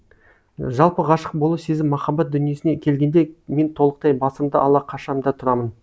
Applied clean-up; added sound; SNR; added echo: none; none; none; none.